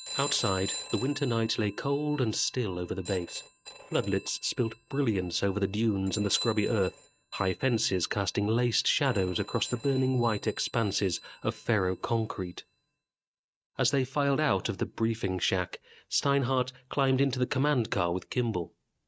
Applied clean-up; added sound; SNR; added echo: neural mask model RNNoise.